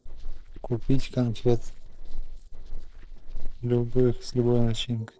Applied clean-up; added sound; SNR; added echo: neural separator model SepFormer DNS4.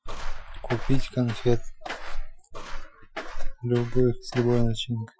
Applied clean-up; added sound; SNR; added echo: classical method Wiener filter.